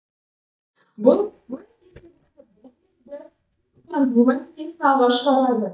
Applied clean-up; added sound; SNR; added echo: neural mask model DeepFilterNet 3.